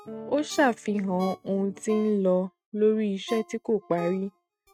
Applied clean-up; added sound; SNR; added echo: neural mask model RNNoise.